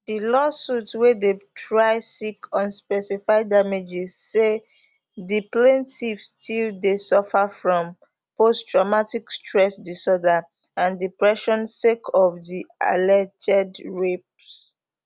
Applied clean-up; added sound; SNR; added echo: none; none; none; none.